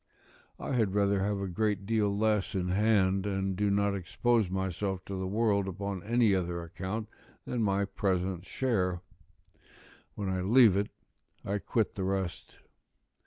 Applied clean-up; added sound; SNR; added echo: none; none; none; none.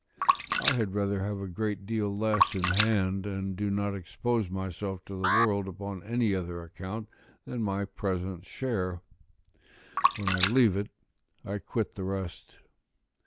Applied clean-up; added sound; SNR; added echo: none; Alarm + Splash, splatter; 2 dB; none.